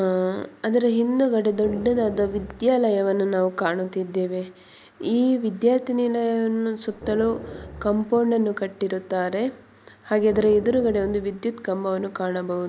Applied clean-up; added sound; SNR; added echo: none; Growling; 15 dB; none.